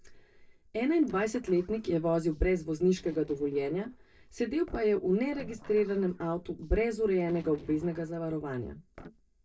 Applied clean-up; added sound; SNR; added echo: neural separator model SepFormer DNS4.